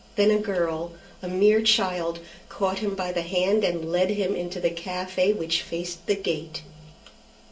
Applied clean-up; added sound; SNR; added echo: none; none; none; reverberation time 0.2 s.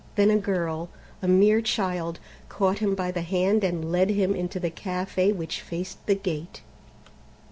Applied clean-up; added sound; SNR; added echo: none; none; none; none.